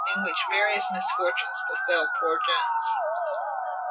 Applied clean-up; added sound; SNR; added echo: none; Musical instrument; -2 dB; reverberation time 0.4 s.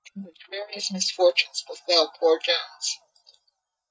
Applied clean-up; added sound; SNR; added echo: neural mask model DeepFilterNet 3.